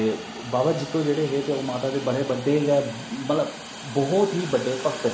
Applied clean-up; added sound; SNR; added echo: none; Hiss; 13 dB; reverberation time 1.9 s.